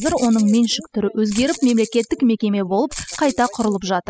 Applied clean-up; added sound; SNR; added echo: classical method spectral subtraction.